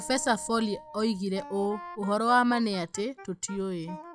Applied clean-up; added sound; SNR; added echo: classical method log-MMSE.